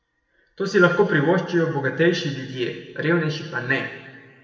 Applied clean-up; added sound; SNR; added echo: none; none; none; reverberation time 1.4 s.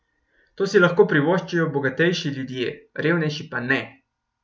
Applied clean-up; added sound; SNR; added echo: none; none; none; none.